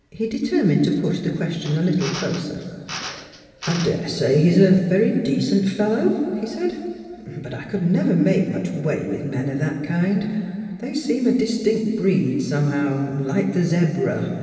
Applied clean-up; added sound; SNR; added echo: none; Drill; 15 dB; reverberation time 2.5 s.